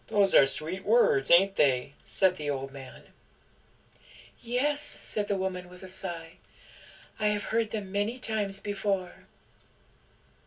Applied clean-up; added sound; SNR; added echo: none; none; none; reverberation time 0.1 s.